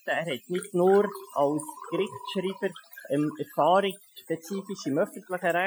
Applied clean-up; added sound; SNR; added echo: classical method Wiener filter.